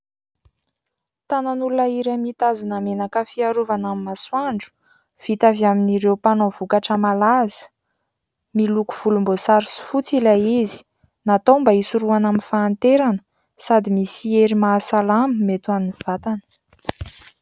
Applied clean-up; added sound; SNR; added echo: none; none; none; none.